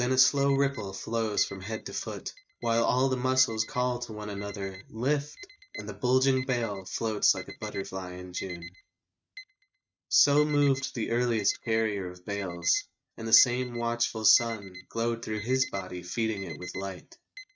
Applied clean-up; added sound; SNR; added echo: neural mask model RNNoise.